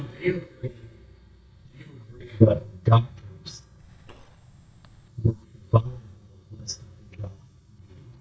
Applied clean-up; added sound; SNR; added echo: neural mask model DeepFilterNet 3.